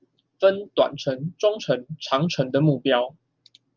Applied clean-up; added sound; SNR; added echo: none; none; none; none.